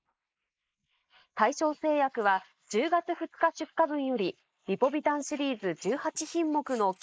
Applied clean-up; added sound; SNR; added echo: neural mask model Resemble Enhance denoiser.